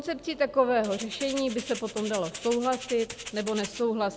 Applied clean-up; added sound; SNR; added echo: none; Rattle (instrument); 12 dB; none.